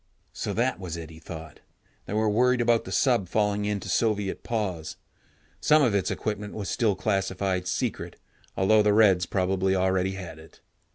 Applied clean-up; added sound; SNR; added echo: none; none; none; none.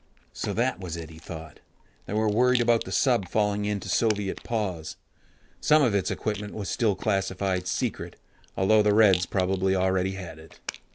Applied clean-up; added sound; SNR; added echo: none; Rattle; 17 dB; none.